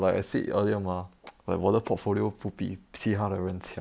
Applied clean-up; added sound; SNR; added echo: none; none; none; none.